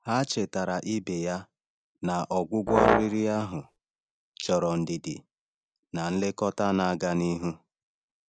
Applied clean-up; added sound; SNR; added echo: none; Brass instrument; -3 dB; none.